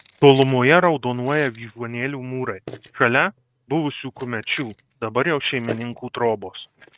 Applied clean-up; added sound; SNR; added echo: neural mask model RNNoise.